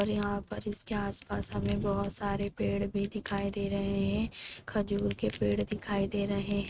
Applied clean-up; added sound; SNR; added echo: neural mask model RNNoise.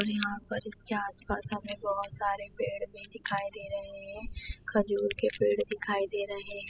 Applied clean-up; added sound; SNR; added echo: classical method spectral subtraction.